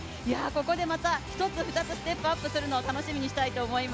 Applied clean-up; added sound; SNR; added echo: none; none; none; none.